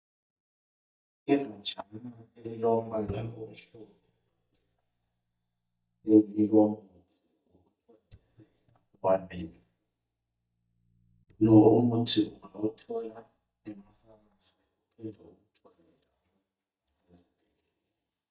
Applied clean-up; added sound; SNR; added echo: neural mask model DeepFilterNet 3.